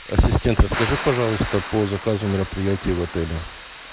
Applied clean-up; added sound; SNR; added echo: none; Thunder / Rain; 11 dB; none.